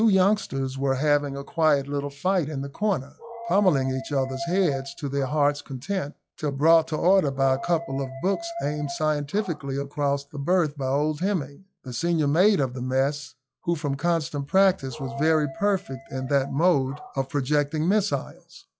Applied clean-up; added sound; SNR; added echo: classical method log-MMSE.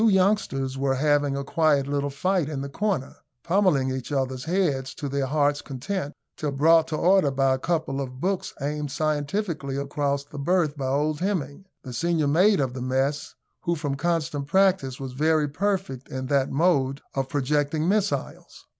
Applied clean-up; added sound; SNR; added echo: none; none; none; none.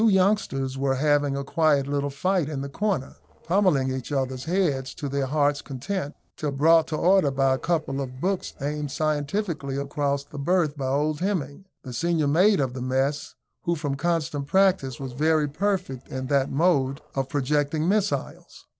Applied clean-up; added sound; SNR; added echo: neural separator model SepFormer DNS4.